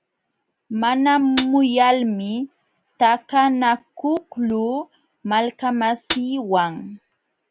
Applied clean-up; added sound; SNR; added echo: none; Hi-hat; 12 dB; none.